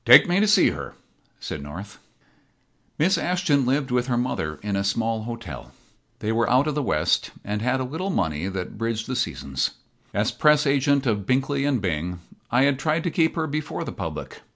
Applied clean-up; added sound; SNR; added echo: none; none; none; none.